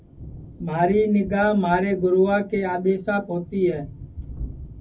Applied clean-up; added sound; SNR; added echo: none; Thunder; 16 dB; reverberation time 0.3 s.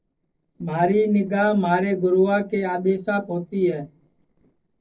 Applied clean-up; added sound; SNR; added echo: neural separator model SepFormer DNS4.